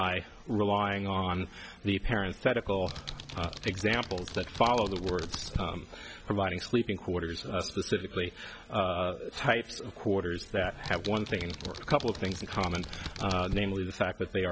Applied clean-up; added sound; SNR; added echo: none; Computer keyboard; 9 dB; none.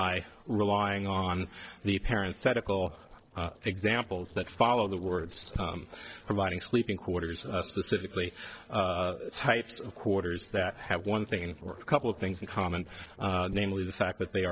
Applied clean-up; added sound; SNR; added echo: neural separator model SepFormer DNS4.